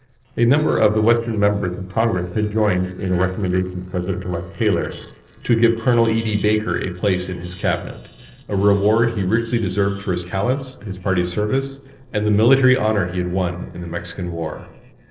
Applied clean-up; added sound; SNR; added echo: neural separator model SepFormer DNS4.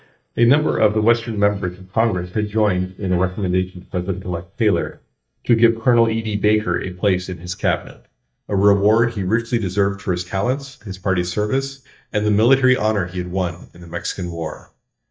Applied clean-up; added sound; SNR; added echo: neural mask model DeepFilterNet 3.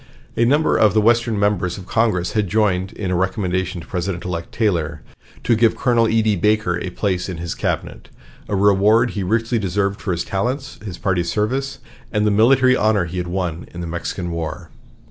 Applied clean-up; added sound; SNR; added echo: none; none; none; none.